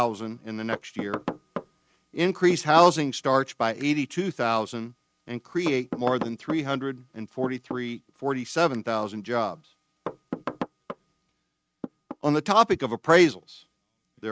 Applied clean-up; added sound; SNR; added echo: neural mask model RNNoise.